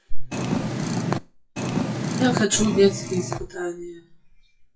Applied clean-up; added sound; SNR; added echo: classical method WPE with log-MMSE.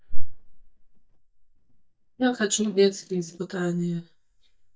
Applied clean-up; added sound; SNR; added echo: neural mask model DeepFilterNet 3.